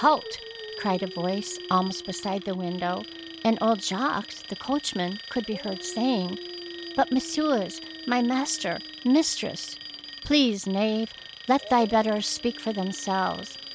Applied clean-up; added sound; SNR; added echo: none; Dog + Alarm; 13 dB; none.